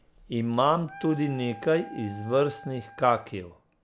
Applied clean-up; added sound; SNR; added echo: none; Wind instrument, woodwind instrument; 18 dB; none.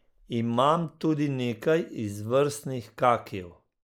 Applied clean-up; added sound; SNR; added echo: neural mask model Resemble Enhance denoiser.